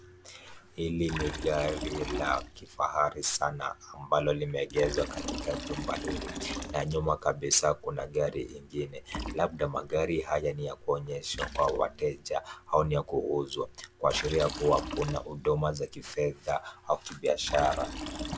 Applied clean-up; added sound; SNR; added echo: none; Liquid; 10 dB; none.